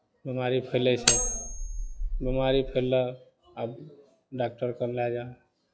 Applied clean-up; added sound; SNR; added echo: classical method log-MMSE.